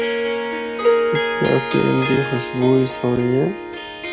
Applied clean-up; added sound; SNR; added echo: none; Harp; 1 dB; none.